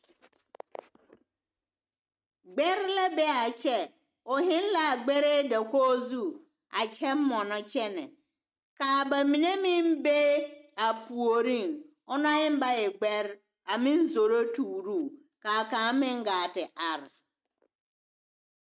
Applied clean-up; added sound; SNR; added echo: neural mask model RNNoise.